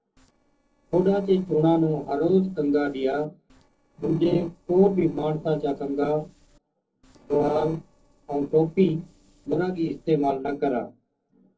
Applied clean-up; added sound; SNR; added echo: neural separator model SepFormer DNS4.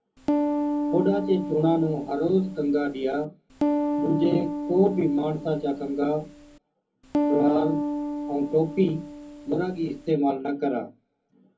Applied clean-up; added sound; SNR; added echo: none; Piano; 3 dB; reverberation time 0.3 s.